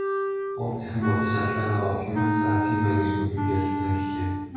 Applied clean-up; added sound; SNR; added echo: none; Wind instrument, woodwind instrument; 1 dB; reverberation time 1.3 s.